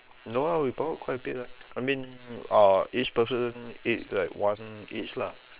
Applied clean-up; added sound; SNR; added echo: neural separator model SepFormer WHAM!.